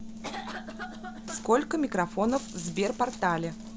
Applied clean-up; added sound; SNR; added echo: none; Cough; 12 dB; none.